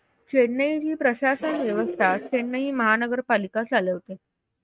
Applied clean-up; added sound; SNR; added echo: neural mask model RNNoise.